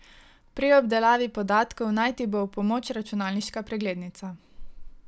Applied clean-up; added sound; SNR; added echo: none; none; none; none.